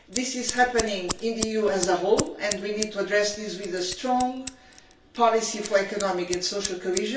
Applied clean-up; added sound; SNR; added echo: none; Scissors; 10 dB; reverberation time 0.4 s.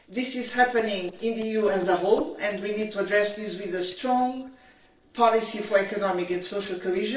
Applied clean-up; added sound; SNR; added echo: neural separator model SepFormer DNS4.